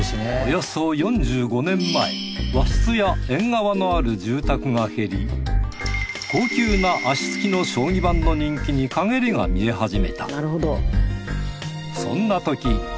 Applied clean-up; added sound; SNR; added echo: none; none; none; none.